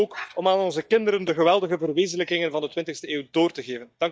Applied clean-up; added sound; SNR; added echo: neural mask model DeepFilterNet 3.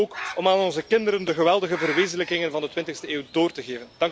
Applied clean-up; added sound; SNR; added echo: none; Bird; 15 dB; none.